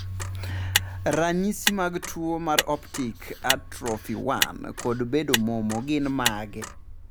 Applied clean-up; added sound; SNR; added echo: none; Motor vehicle (road); 4 dB; none.